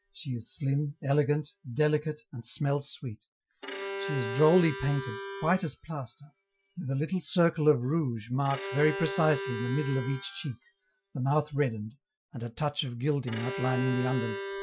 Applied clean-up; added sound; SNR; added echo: classical method Wiener filter.